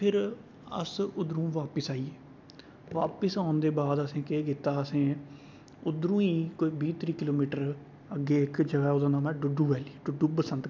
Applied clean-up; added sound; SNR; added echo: none; none; none; none.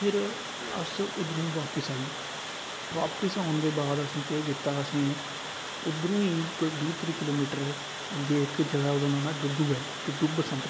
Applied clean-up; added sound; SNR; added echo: none; Water; 7 dB; none.